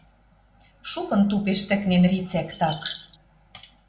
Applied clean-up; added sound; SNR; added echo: none; Bird vocalization, bird call, bird song; 5 dB; reverberation time 0.4 s.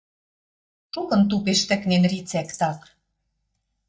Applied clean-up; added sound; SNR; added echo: neural mask model DeepFilterNet 3.